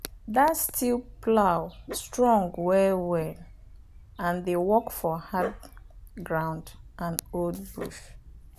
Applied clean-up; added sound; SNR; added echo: none; Dog; 16 dB; none.